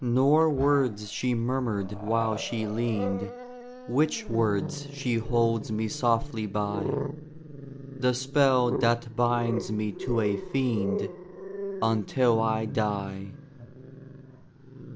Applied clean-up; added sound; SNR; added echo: none; Growling; 9 dB; none.